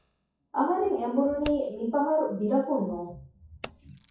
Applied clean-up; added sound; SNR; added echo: classical method WPE with log-MMSE.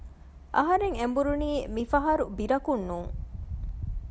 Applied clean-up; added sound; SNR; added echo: none; none; none; none.